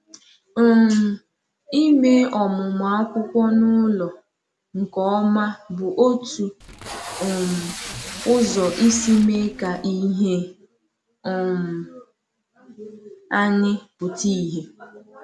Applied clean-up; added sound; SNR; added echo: none; Packing tape, duct tape; 12 dB; none.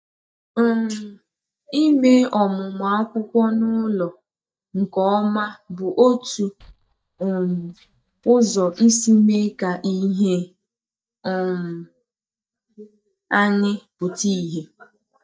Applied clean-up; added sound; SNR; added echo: neural mask model DeepFilterNet 3.